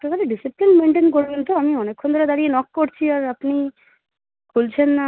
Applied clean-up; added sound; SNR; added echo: none; none; none; none.